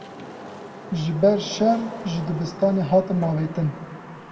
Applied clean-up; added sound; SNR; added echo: none; Wind / Rain; 14 dB; reverberation time 1.5 s.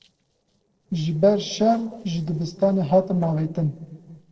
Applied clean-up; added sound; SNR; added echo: neural separator model SepFormer DNS4.